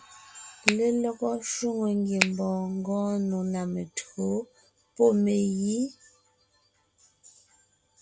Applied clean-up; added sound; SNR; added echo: none; Finger snapping; 0 dB; none.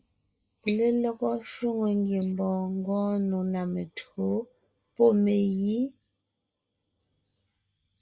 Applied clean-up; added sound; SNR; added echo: neural mask model Resemble Enhance denoiser.